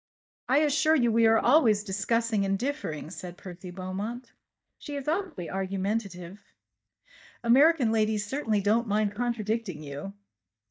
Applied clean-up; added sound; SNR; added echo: neural mask model DeepFilterNet 3.